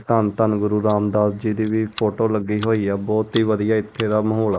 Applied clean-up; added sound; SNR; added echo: neural mask model Resemble Enhance denoiser.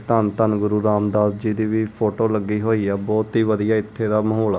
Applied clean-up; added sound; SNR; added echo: none; none; none; none.